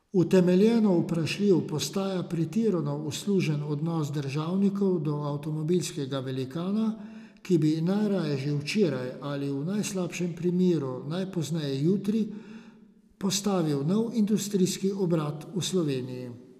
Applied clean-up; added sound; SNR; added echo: none; none; none; none.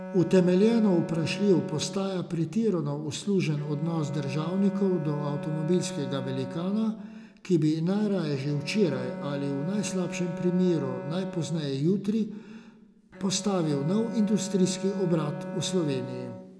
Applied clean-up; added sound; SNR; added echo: none; Bowed string instrument; 11 dB; none.